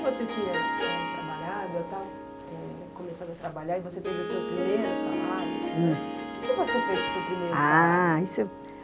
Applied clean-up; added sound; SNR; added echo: none; Harp; 4 dB; none.